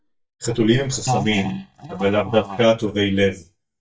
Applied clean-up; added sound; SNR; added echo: neural mask model DeepFilterNet 3.